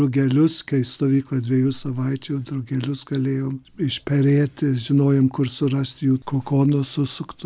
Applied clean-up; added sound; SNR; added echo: none; none; none; none.